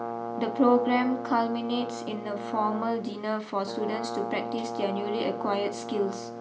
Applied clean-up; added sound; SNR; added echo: none; Brass instrument; 7 dB; none.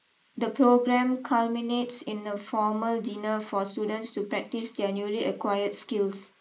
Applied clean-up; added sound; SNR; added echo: neural mask model Resemble Enhance denoiser.